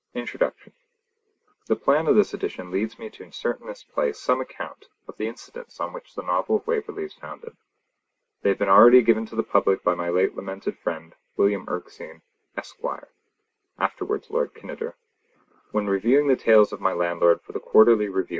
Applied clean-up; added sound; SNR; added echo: none; none; none; none.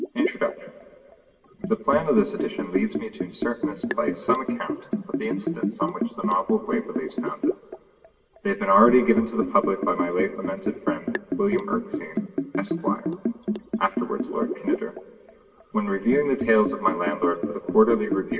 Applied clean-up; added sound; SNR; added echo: none; Liquid; 4 dB; reverberation time 1.8 s.